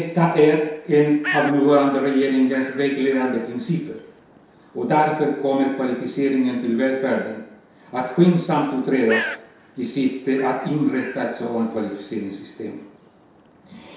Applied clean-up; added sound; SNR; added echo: none; Bird; 16 dB; reverberation time 0.7 s.